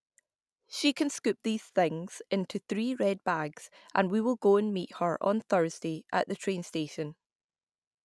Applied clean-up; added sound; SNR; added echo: none; none; none; none.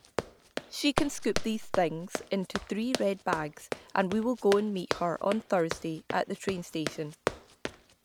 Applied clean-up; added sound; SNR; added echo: none; Run; 6 dB; none.